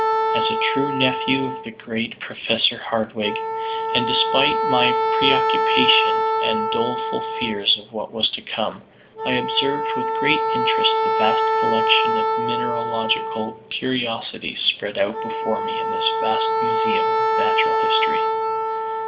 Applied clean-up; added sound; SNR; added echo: none; Wind instrument, woodwind instrument; -2 dB; none.